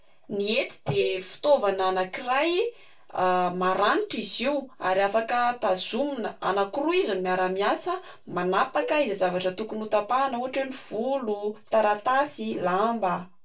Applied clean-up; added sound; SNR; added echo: none; Cowbell; 17 dB; reverberation time 0.2 s.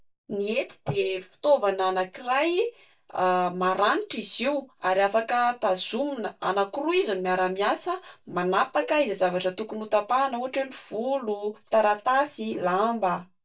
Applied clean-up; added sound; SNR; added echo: neural mask model DeepFilterNet 3.